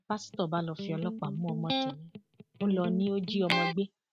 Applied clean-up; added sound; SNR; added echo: none; Electric guitar; 3 dB; none.